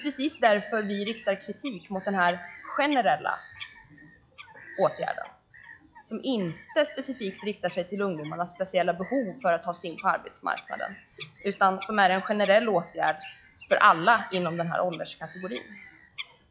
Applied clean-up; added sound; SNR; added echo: classical method log-MMSE.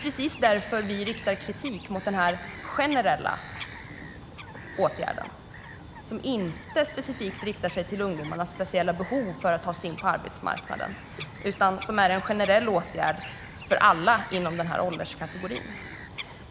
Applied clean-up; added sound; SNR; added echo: none; Bird vocalization, bird call, bird song; 13 dB; none.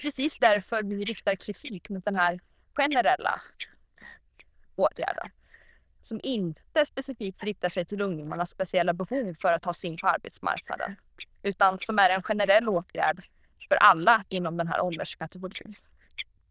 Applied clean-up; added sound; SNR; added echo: neural diffusion model UNIVERSE++.